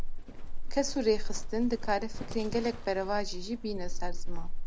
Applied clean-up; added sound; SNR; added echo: none; Livestock, farm animals, working animals; -2 dB; none.